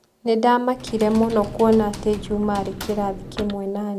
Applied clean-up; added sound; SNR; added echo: none; Typing + Sliding door / Slam / Wood; 14 dB; none.